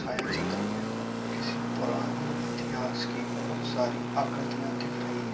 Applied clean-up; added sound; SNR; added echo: none; Engine; -4 dB; reverberation time 0.3 s.